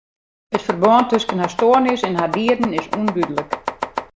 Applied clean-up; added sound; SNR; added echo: none; Domestic sounds, home sounds; 6 dB; none.